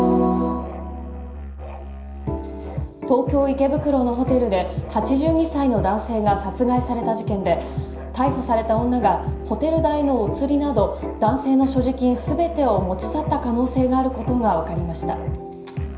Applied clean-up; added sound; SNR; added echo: none; Musical instrument; 12 dB; reverberation time 0.5 s.